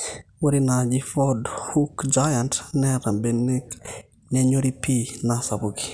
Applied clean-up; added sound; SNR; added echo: none; none; none; none.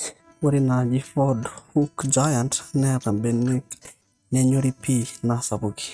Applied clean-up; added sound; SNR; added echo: neural mask model RNNoise.